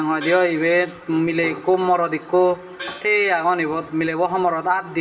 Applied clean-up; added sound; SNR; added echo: none; Gong; 19 dB; reverberation time 0.6 s.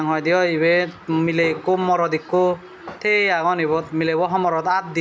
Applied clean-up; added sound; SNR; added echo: none; none; none; none.